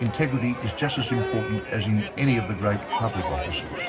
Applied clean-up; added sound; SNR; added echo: none; Crowd; 6 dB; reverberation time 0.4 s.